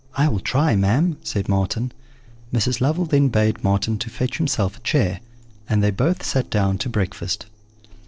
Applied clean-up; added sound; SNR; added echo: neural separator model SepFormer DNS4.